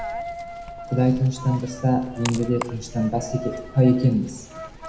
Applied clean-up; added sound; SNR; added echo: none; Coin (dropping); 12 dB; reverberation time 0.9 s.